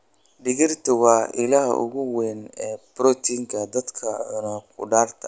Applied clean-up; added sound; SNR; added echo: none; none; none; none.